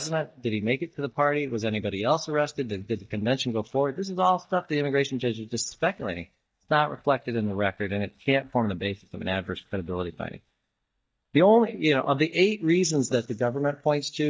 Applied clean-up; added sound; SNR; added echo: neural mask model DeepFilterNet 3.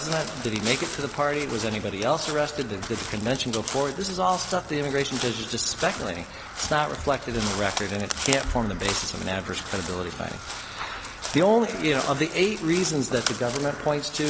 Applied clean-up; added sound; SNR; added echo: none; Crow; 9 dB; none.